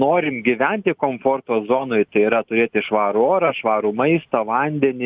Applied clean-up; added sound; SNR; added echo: none; none; none; none.